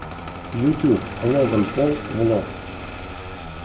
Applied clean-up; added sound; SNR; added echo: none; Engine starting; 10 dB; none.